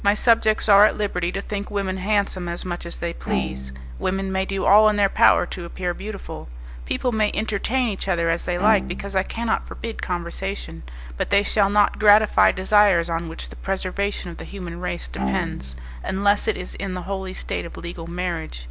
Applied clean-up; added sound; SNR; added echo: none; Bowed string instrument; 12 dB; none.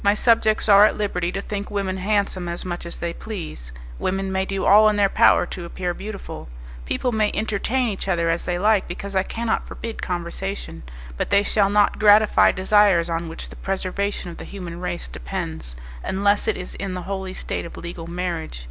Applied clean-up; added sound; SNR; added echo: none; none; none; none.